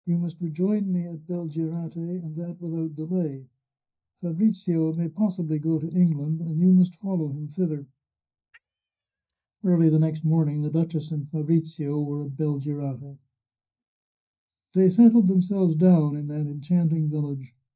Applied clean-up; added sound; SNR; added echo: neural mask model DeepFilterNet 3.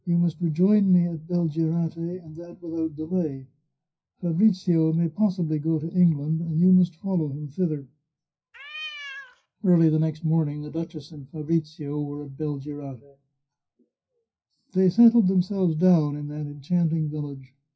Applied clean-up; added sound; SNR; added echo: classical method WPE with log-MMSE.